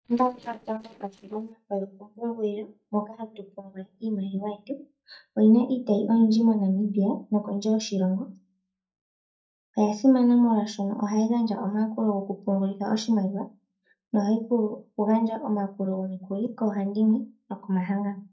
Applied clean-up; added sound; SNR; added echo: neural mask model DeepFilterNet 3.